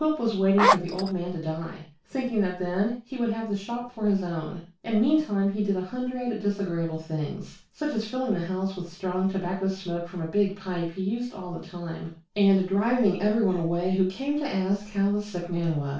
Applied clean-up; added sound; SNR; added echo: none; Zipper (clothing); -4 dB; reverberation time 0.3 s.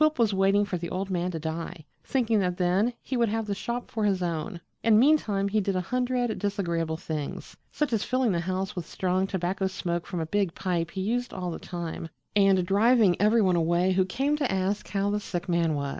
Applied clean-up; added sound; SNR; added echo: none; none; none; none.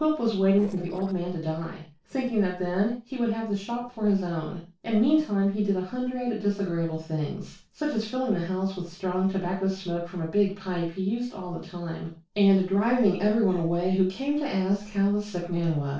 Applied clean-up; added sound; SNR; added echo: neural separator model SepFormer DNS4.